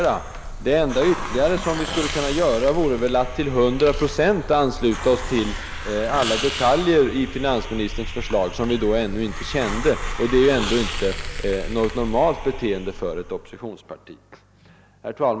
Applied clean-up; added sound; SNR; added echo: none; Hiss; 8 dB; none.